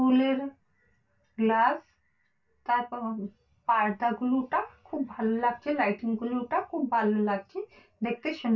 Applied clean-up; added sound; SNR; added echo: none; none; none; reverberation time 0.2 s.